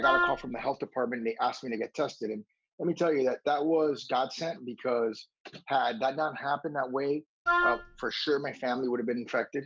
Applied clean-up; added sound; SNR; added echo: none; Wind instrument, woodwind instrument; -1 dB; none.